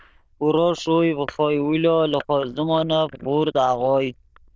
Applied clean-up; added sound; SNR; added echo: neural diffusion model UNIVERSE++.